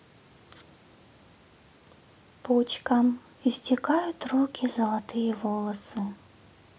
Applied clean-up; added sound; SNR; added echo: none; none; none; none.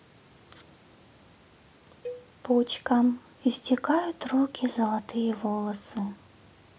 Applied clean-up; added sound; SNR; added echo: none; Cowbell; 17 dB; none.